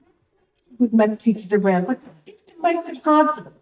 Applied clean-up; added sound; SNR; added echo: neural mask model DeepFilterNet 3.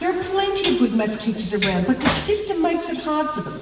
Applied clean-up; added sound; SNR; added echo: none; Train; 8 dB; reverberation time 1.5 s.